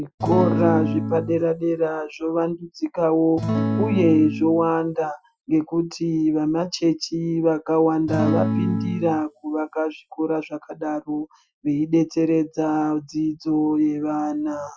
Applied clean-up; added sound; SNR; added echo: classical method Wiener filter.